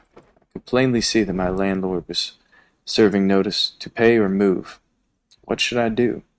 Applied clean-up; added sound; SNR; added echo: neural mask model RNNoise.